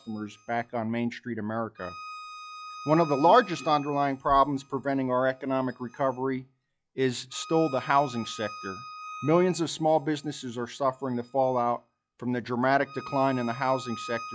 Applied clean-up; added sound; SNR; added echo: classical method log-MMSE.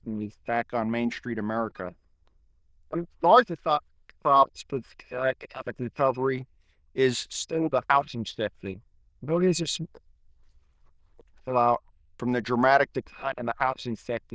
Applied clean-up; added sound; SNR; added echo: neural diffusion model UNIVERSE++.